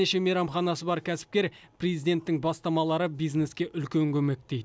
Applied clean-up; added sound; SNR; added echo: none; none; none; none.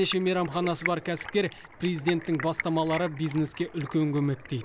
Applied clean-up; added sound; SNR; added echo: none; Stream; 12 dB; none.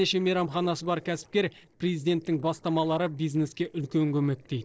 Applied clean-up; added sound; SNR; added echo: neural separator model SepFormer DNS4.